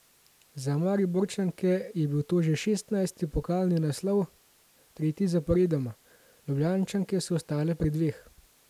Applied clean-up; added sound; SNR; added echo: none; none; none; none.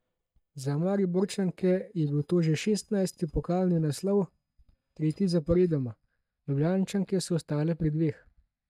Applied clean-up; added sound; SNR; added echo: neural mask model DeepFilterNet 3.